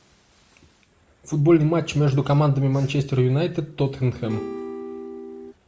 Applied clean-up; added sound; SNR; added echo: none; Acoustic guitar / Strum; 11 dB; none.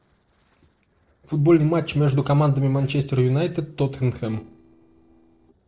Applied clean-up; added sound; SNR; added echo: neural separator model SepFormer DNS4.